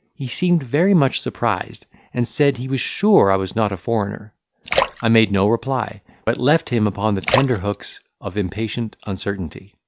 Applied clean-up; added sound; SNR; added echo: none; Splash, splatter; 8 dB; none.